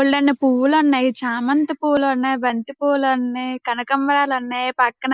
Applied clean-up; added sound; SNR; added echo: neural mask model Resemble Enhance denoiser.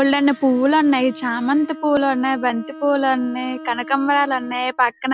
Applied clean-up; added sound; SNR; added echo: none; Bowed string instrument; 17 dB; none.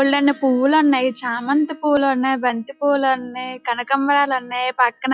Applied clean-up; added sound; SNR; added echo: classical method log-MMSE.